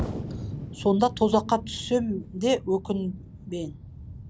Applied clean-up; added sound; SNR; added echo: none; Explosion; 10 dB; none.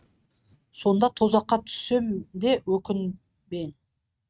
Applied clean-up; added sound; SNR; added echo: neural mask model RNNoise.